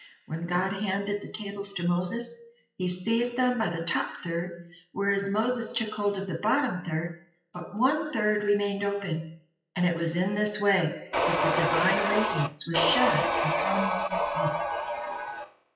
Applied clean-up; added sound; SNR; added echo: classical method WPE with log-MMSE.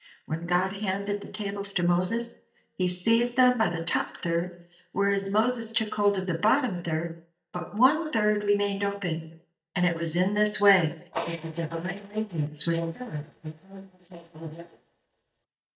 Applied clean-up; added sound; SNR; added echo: neural mask model DeepFilterNet 3.